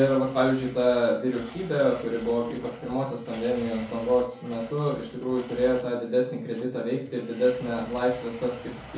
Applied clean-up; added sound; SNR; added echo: none; Domestic sounds, home sounds; 20 dB; reverberation time 0.5 s.